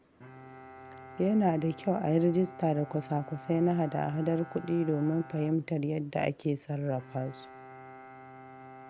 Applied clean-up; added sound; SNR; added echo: none; Bowed string instrument; 18 dB; none.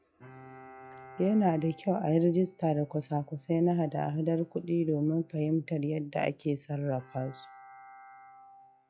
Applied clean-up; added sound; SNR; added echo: classical method log-MMSE.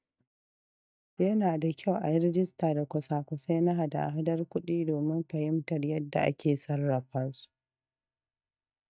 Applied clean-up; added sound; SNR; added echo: neural mask model DeepFilterNet 3.